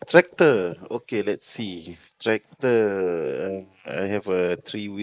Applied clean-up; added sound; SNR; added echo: neural mask model Resemble Enhance denoiser.